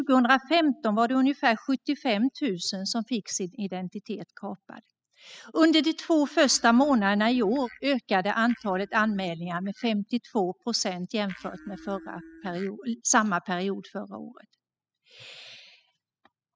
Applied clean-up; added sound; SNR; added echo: classical method spectral subtraction.